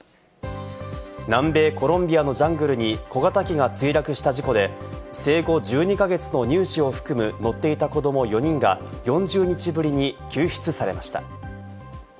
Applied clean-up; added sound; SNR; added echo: none; none; none; none.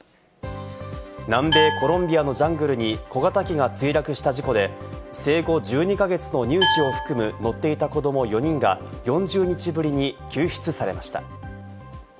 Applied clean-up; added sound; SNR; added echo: none; Glass; 2 dB; none.